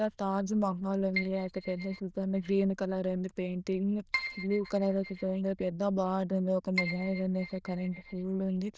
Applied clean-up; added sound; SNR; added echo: neural diffusion model UNIVERSE++.